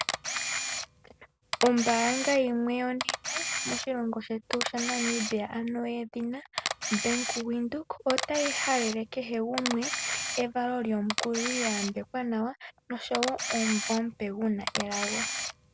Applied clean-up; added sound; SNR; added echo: none; Camera; 4 dB; none.